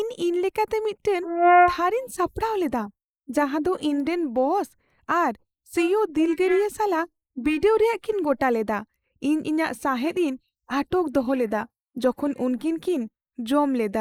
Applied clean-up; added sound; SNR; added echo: neural mask model Resemble Enhance denoiser.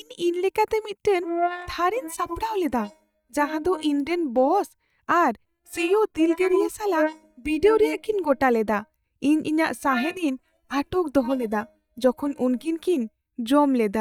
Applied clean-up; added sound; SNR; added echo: neural mask model DeepFilterNet 3.